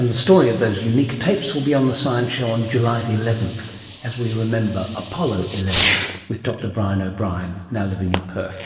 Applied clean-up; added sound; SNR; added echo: none; Fireworks; 7 dB; reverberation time 1.4 s.